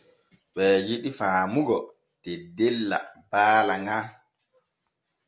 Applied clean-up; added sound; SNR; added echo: none; none; none; none.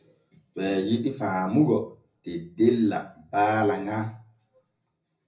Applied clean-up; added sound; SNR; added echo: none; none; none; reverberation time 0.4 s.